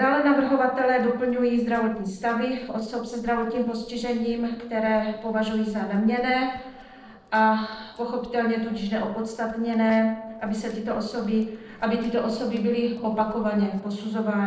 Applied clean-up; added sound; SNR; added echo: neural separator model SepFormer DNS4.